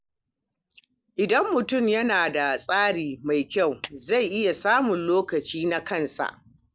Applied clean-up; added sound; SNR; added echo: none; Clapping; 19 dB; none.